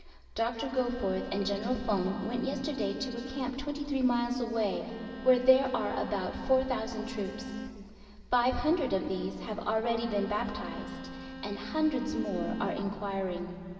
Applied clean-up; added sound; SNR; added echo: none; Bowed string instrument; 14 dB; reverberation time 2.6 s.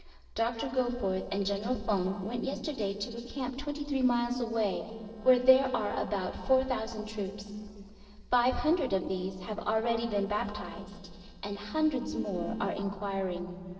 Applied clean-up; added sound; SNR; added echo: neural separator model SepFormer DNS4.